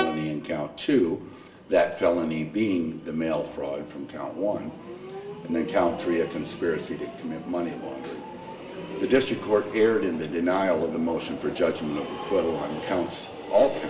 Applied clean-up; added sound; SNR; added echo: none; Train; 12 dB; reverberation time 0.8 s.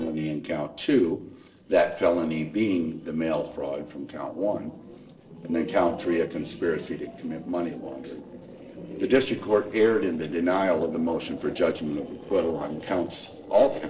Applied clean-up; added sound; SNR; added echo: neural separator model SepFormer DNS4.